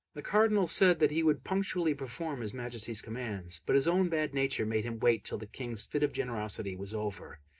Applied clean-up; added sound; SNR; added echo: none; none; none; reverberation time 0.3 s.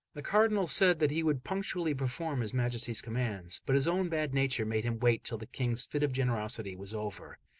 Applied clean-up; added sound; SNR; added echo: none; none; none; none.